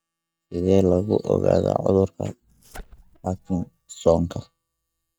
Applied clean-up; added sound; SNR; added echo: neural mask model DeepFilterNet 3.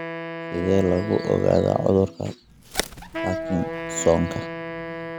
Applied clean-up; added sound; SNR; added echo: none; Wind instrument, woodwind instrument + Bird; 8 dB; none.